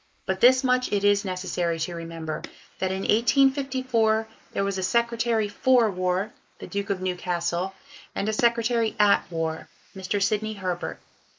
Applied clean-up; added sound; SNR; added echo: neural mask model Resemble Enhance denoiser.